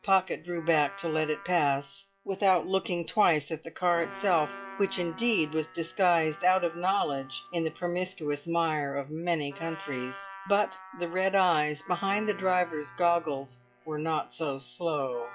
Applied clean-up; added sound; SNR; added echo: classical method log-MMSE.